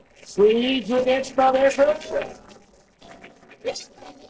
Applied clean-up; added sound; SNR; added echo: neural separator model SepFormer DNS4.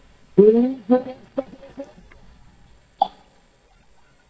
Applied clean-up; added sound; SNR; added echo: neural mask model DeepFilterNet 3.